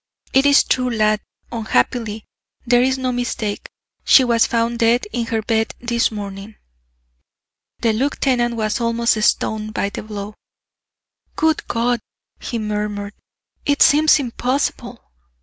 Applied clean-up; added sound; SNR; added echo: none; none; none; none.